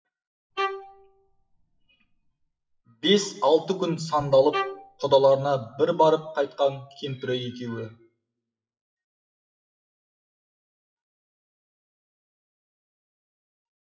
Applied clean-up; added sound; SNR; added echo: classical method WPE with log-MMSE.